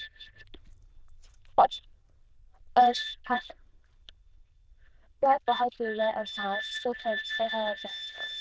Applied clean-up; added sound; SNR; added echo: neural diffusion model UNIVERSE++.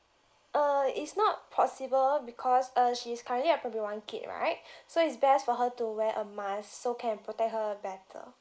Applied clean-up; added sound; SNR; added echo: neural mask model Resemble Enhance denoiser.